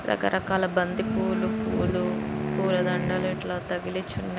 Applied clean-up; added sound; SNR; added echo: none; Wind instrument, woodwind instrument; 3 dB; none.